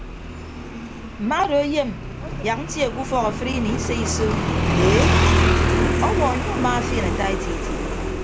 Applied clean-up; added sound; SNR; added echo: none; Motorcycle; -3 dB; none.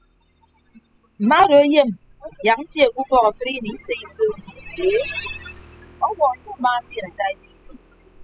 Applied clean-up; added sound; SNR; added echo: classical method spectral subtraction.